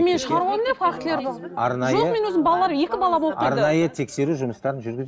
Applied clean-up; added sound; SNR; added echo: none; none; none; none.